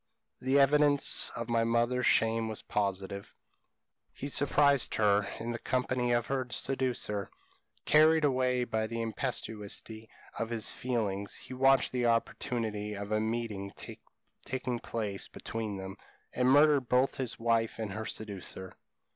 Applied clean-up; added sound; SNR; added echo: none; Slam; 17 dB; none.